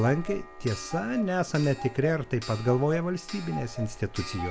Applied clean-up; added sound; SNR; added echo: none; Clock; 12 dB; none.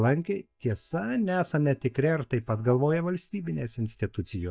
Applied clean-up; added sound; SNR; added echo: neural mask model DeepFilterNet 3.